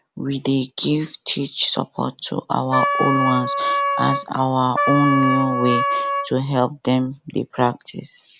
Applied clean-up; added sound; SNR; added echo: none; Wind instrument, woodwind instrument; 0 dB; none.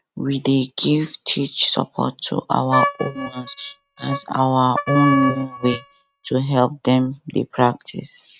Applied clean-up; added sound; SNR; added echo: neural mask model RNNoise.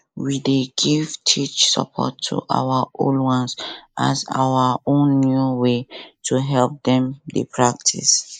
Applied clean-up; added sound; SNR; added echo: neural mask model Resemble Enhance denoiser.